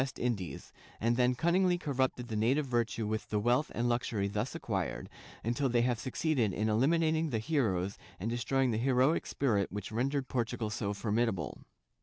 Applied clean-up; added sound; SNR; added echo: none; none; none; none.